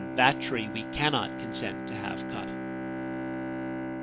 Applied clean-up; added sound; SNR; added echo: none; Bowed string instrument; 3 dB; none.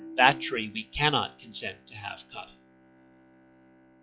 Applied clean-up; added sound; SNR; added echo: classical method log-MMSE.